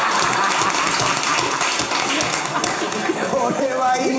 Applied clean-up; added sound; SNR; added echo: none; none; none; reverberation time 0.4 s.